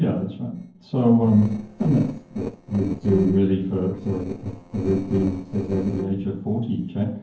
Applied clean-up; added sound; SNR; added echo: neural separator model SepFormer DNS4.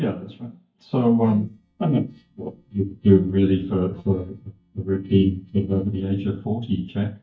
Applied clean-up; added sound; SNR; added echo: neural mask model DeepFilterNet 3.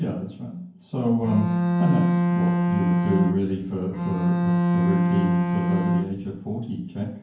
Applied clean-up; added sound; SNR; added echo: none; Bowed string instrument; -5 dB; reverberation time 0.9 s.